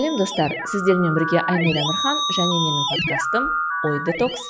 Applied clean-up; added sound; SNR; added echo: classical method log-MMSE.